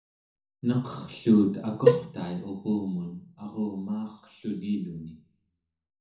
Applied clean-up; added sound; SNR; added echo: none; Cowbell; -3 dB; reverberation time 0.7 s.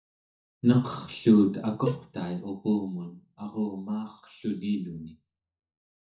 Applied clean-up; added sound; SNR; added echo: neural mask model DeepFilterNet 3.